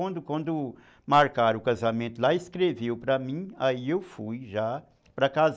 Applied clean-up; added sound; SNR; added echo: none; none; none; none.